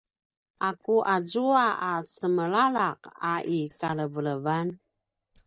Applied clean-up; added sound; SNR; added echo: neural mask model DeepFilterNet 3.